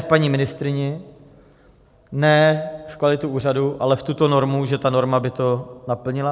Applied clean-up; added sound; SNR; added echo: none; none; none; none.